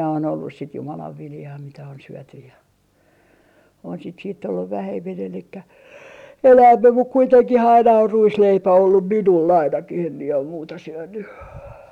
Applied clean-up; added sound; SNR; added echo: none; none; none; none.